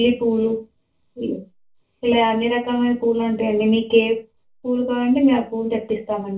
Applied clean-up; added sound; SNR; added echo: none; none; none; reverberation time 0.2 s.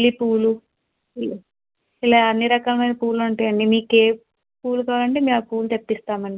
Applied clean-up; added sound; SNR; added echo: none; none; none; none.